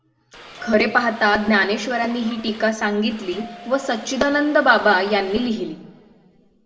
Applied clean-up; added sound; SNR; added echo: none; Subway, metro, underground / Doorbell; 18 dB; reverberation time 1.1 s.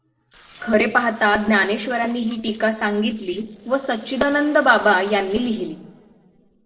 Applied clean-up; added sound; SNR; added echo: neural separator model SepFormer DNS4.